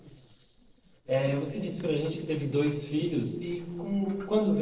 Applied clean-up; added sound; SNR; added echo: neural separator model SepFormer DNS4.